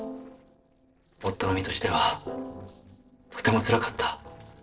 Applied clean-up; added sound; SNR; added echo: neural separator model SepFormer DNS4.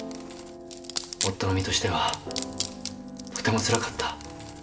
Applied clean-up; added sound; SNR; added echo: none; Wood; 8 dB; reverberation time 2.1 s.